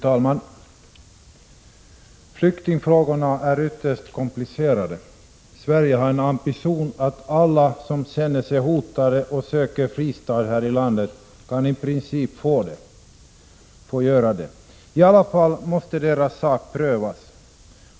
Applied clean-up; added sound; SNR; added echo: none; none; none; none.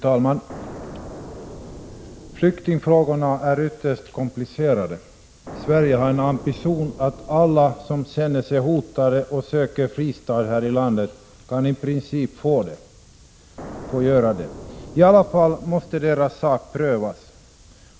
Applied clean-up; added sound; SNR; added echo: none; Explosion; 16 dB; none.